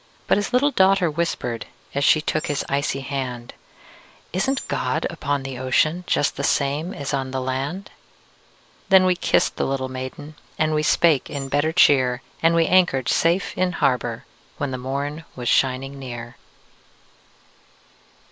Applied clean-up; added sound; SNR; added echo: neural mask model Resemble Enhance denoiser.